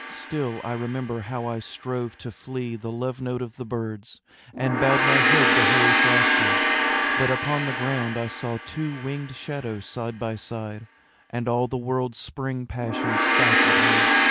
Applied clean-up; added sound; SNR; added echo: none; Gong; -4 dB; none.